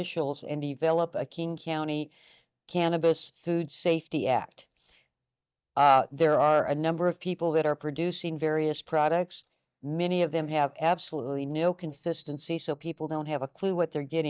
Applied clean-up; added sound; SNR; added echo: neural mask model DeepFilterNet 3.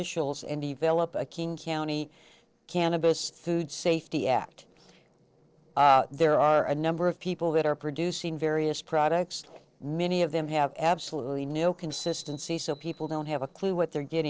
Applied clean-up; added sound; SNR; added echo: neural separator model SepFormer DNS4.